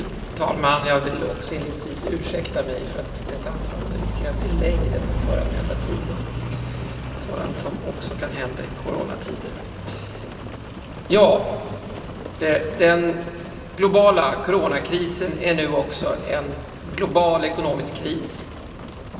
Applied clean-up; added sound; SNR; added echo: none; Rain; 6 dB; reverberation time 2.2 s.